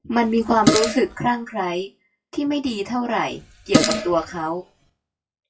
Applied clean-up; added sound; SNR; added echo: classical method WPE with log-MMSE.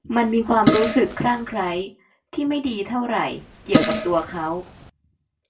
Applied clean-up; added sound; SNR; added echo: none; Fart; 1 dB; reverberation time 0.2 s.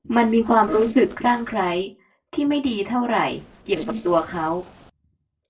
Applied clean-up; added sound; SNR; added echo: neural separator model SepFormer DNS4.